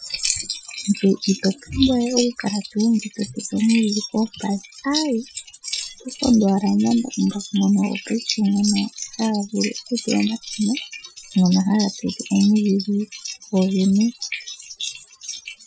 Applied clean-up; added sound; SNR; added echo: classical method Wiener filter.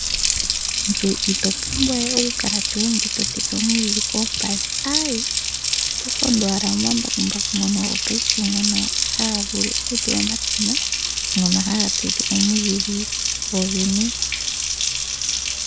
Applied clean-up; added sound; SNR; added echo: none; Water tap, faucet; -3 dB; none.